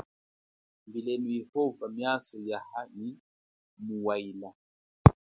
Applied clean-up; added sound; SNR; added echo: none; none; none; none.